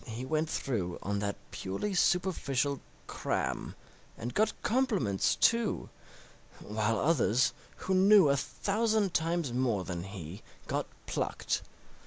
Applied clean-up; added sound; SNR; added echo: none; none; none; none.